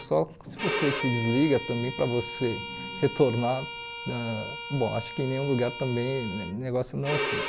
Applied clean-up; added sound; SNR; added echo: none; Bowed string instrument; 7 dB; none.